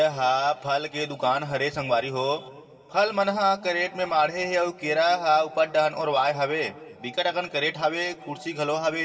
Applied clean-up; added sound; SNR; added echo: none; none; none; reverberation time 3.0 s.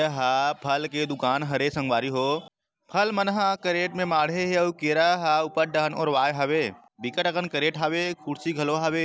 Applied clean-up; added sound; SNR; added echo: none; none; none; none.